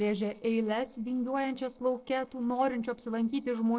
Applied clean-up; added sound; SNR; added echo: neural separator model SepFormer DNS4.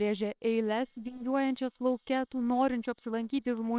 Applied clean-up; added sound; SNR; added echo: neural separator model SepFormer WHAMR!.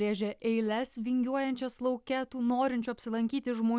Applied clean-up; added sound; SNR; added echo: none; none; none; none.